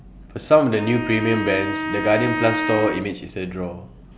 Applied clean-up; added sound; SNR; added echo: none; Wind instrument, woodwind instrument; 5 dB; none.